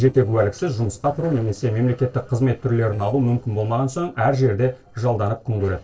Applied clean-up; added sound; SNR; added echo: neural separator model SepFormer DNS4.